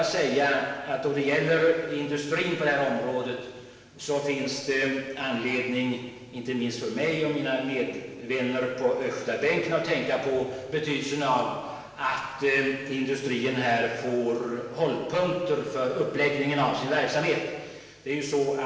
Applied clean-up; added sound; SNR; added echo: none; none; none; reverberation time 1.2 s.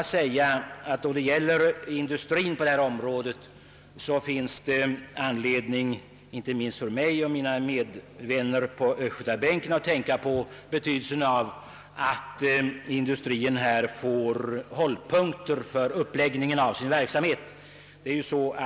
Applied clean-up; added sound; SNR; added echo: none; none; none; none.